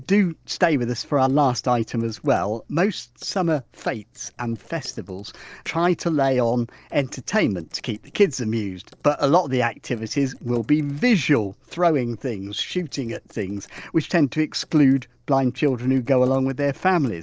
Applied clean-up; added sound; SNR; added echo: neural separator model SepFormer DNS4.